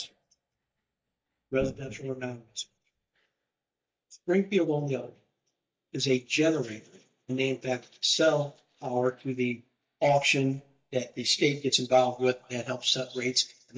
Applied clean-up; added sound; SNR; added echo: neural mask model DeepFilterNet 3.